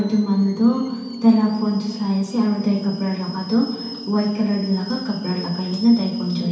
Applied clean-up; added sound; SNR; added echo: none; Boiling / Alarm; 18 dB; reverberation time 0.6 s.